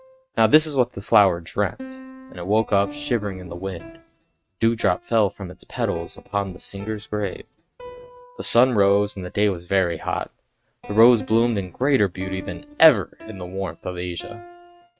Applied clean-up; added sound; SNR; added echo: neural mask model RNNoise.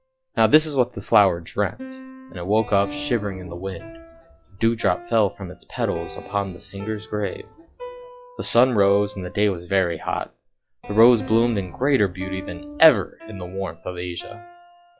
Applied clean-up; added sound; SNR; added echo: classical method log-MMSE.